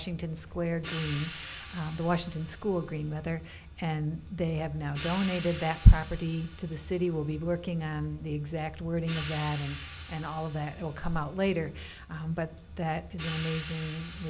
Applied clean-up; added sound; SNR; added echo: none; Hi-hat; 14 dB; none.